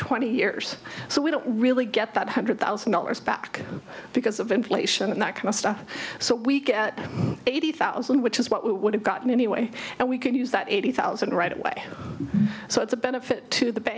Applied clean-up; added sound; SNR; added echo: none; none; none; none.